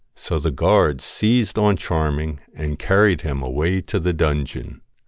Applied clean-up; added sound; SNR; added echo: none; none; none; none.